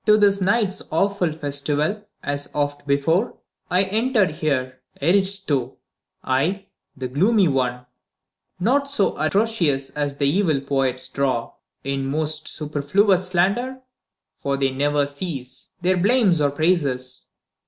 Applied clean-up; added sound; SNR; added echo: none; none; none; none.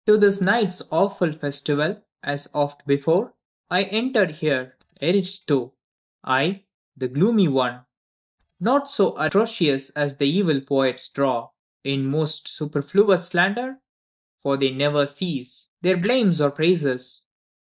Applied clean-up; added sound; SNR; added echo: neural mask model DeepFilterNet 3.